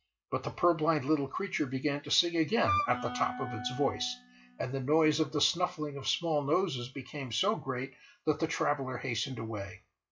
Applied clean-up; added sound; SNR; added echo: classical method log-MMSE.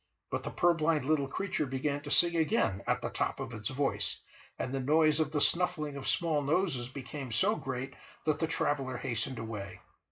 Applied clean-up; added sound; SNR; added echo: neural mask model Resemble Enhance denoiser.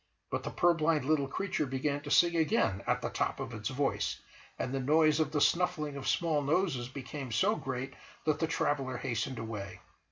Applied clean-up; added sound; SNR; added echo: none; none; none; none.